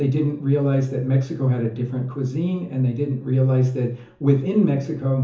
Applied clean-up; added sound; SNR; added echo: none; none; none; reverberation time 0.7 s.